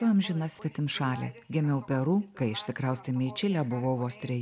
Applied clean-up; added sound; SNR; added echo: none; none; none; none.